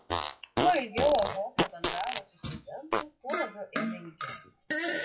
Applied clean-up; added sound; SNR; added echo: classical method WPE with log-MMSE.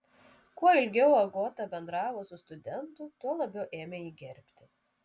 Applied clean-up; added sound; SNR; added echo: none; none; none; none.